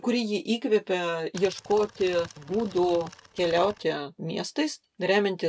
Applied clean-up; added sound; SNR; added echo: neural mask model RNNoise.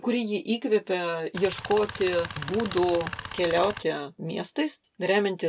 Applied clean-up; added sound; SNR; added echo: none; Tools; 9 dB; none.